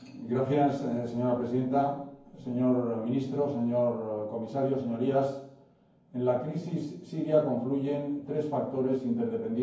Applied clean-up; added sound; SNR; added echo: none; none; none; reverberation time 0.9 s.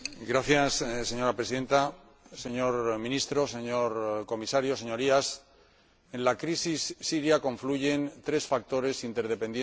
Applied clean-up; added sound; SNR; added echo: none; none; none; none.